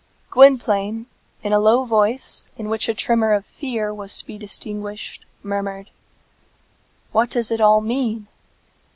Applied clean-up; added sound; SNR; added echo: none; none; none; none.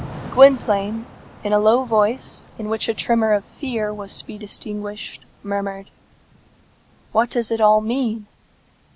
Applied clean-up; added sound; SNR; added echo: none; Thunder / Rain; 20 dB; none.